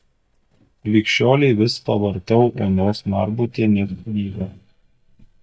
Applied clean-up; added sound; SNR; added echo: neural mask model DeepFilterNet 3.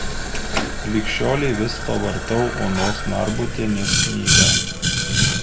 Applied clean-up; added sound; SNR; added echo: none; Boiling; -3 dB; reverberation time 0.5 s.